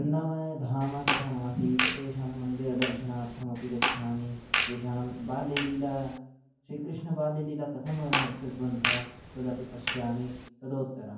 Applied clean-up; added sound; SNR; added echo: none; Fart; 1 dB; reverberation time 0.9 s.